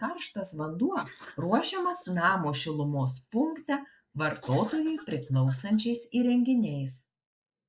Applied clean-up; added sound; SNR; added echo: neural mask model Resemble Enhance denoiser.